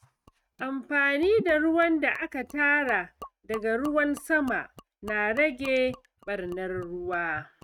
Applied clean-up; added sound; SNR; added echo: neural mask model RNNoise.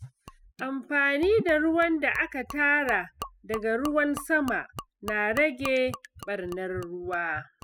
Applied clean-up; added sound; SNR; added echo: classical method spectral subtraction.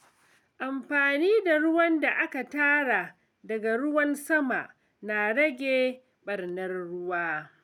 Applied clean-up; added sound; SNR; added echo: none; none; none; none.